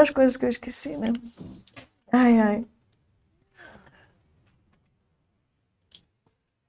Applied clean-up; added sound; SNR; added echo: neural mask model RNNoise.